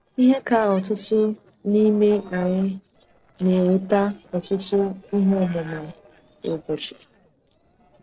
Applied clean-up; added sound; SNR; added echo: neural separator model SepFormer DNS4.